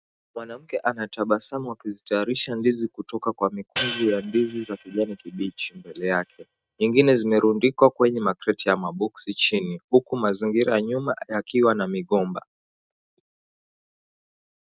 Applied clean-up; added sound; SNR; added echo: neural mask model RNNoise.